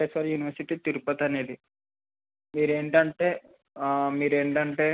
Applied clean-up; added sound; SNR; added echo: none; none; none; none.